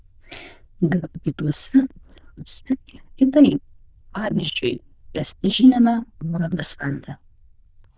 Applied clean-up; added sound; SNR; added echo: neural diffusion model UNIVERSE++.